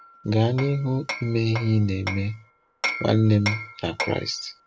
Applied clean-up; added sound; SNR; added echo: none; Hammer; 11 dB; none.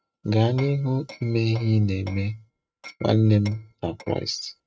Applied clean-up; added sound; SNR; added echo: neural mask model RNNoise.